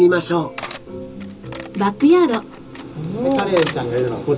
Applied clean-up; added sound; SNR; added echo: none; Cutlery, silverware; 16 dB; reverberation time 0.2 s.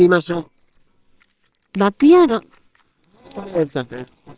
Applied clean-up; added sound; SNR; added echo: neural separator model SepFormer WHAMR!.